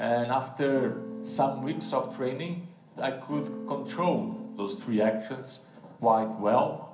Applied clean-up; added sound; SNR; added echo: none; Electric guitar / Strum; 10 dB; reverberation time 0.6 s.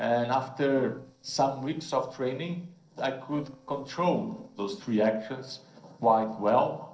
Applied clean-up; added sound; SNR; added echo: neural separator model SepFormer DNS4.